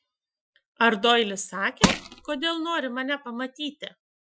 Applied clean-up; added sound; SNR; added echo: classical method Wiener filter.